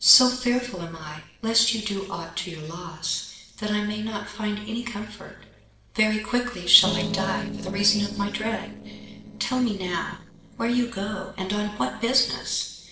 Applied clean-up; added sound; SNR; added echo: neural separator model SepFormer DNS4.